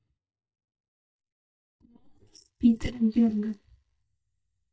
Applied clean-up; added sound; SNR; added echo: neural mask model DeepFilterNet 3.